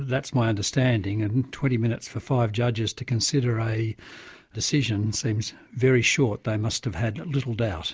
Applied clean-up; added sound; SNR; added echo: none; none; none; none.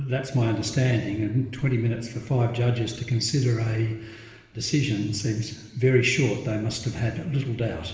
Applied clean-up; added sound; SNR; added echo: none; none; none; reverberation time 1.1 s.